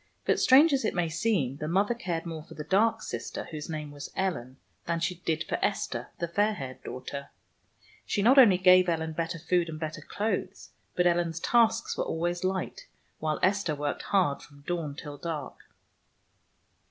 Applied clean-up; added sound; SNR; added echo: none; none; none; none.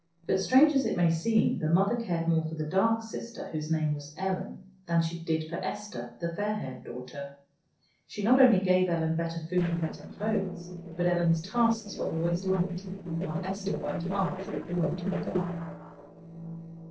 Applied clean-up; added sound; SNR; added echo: neural separator model SepFormer DNS4.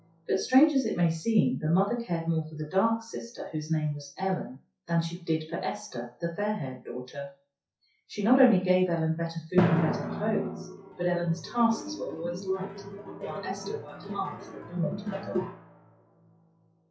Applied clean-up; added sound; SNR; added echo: classical method WPE with log-MMSE.